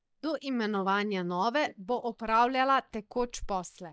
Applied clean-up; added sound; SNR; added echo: neural mask model DeepFilterNet 3.